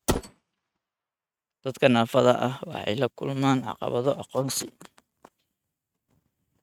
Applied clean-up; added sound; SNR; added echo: neural mask model RNNoise.